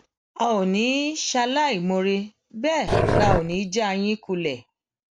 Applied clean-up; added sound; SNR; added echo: none; Growling; -2 dB; none.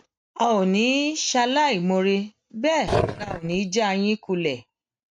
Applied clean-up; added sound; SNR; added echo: neural mask model RNNoise.